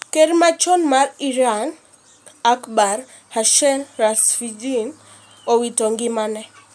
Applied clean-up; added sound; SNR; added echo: none; none; none; none.